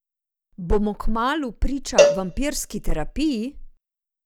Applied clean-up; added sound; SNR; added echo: none; Cowbell; -1 dB; none.